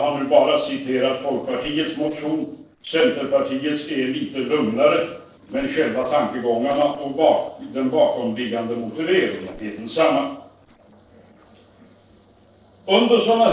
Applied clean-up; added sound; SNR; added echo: neural separator model SepFormer DNS4.